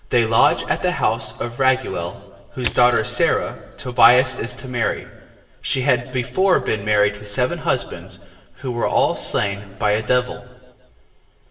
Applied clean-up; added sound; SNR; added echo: none; Crushing; 12 dB; reverberation time 1.2 s.